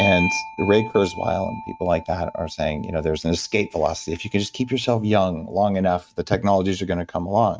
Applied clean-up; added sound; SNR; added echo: neural mask model RNNoise.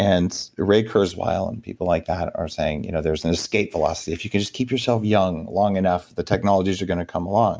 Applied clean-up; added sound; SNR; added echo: none; none; none; none.